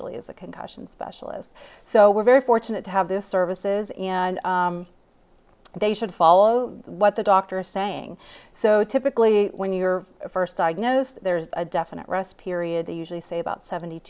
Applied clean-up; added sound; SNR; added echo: none; none; none; none.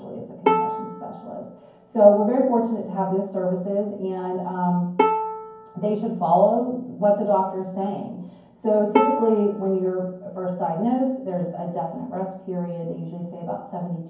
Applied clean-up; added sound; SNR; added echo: none; Bowed string instrument; 5 dB; reverberation time 0.9 s.